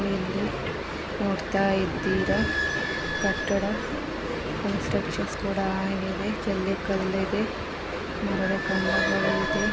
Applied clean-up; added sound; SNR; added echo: none; Squeak / Idling; 7 dB; none.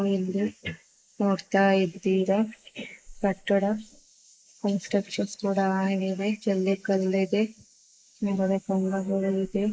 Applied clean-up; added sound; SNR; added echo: neural mask model Resemble Enhance denoiser.